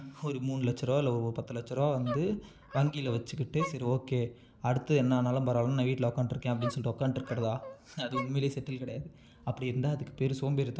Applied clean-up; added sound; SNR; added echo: none; Dog; 15 dB; none.